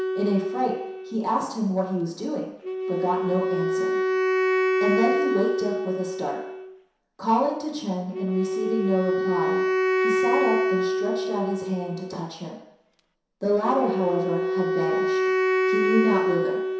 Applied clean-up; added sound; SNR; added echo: none; Wind instrument, woodwind instrument; -2 dB; reverberation time 0.7 s.